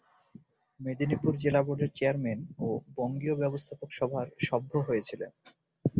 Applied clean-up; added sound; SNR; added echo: none; none; none; none.